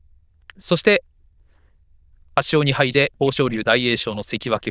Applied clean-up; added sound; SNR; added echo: neural diffusion model UNIVERSE++.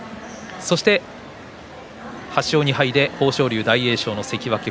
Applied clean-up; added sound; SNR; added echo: none; none; none; none.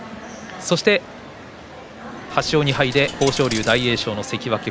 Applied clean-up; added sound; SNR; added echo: none; Coin (dropping); 12 dB; none.